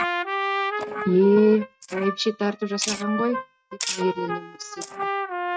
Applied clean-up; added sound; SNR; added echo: neural mask model RNNoise.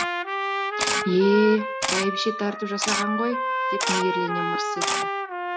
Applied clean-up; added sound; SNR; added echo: none; Camera + Trumpet; 0 dB; none.